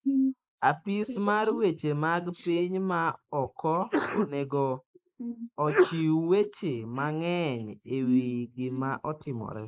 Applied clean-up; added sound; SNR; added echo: neural mask model Resemble Enhance denoiser.